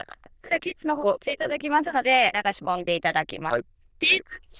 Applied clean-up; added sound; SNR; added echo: neural diffusion model UNIVERSE++.